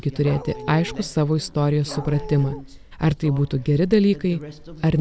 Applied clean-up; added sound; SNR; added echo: none; Dog; 14 dB; none.